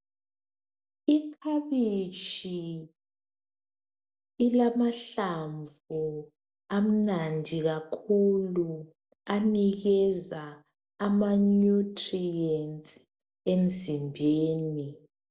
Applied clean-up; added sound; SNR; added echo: none; none; none; none.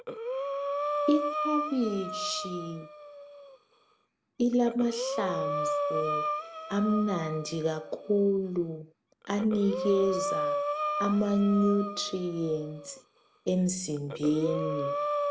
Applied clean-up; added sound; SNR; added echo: none; Breathing; 4 dB; none.